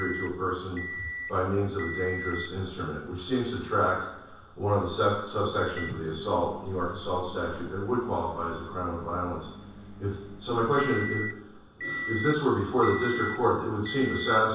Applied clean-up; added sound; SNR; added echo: none; Microwave oven; 11 dB; reverberation time 0.7 s.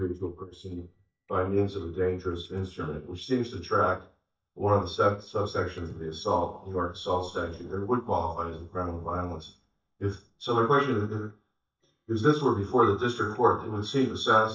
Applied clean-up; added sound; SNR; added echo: neural mask model DeepFilterNet 3.